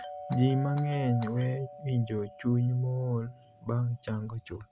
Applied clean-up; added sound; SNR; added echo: none; Doorbell; 14 dB; none.